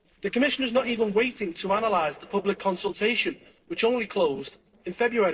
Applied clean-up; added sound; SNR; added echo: neural separator model SepFormer DNS4.